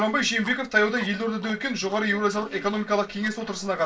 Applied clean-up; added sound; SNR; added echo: neural separator model SepFormer DNS4.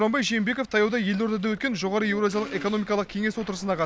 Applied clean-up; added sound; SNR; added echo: none; none; none; none.